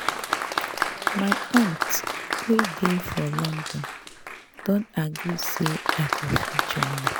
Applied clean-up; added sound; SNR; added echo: none; Applause; 1 dB; none.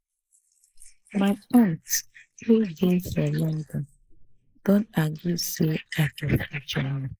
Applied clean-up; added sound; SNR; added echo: neural mask model Resemble Enhance denoiser.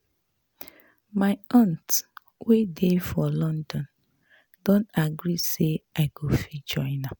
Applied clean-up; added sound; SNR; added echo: none; none; none; none.